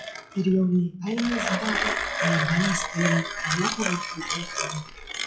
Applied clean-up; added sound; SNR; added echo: classical method WPE with log-MMSE.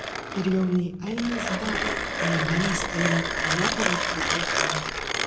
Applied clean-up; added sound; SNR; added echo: none; Mechanisms; -1 dB; reverberation time 0.9 s.